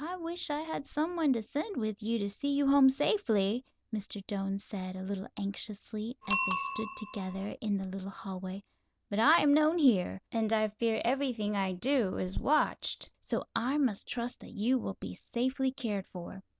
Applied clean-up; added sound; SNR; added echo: none; Bicycle bell; 15 dB; none.